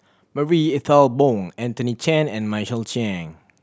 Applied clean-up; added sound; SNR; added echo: none; none; none; none.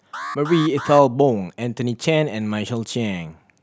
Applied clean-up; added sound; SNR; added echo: none; Alarm; 13 dB; none.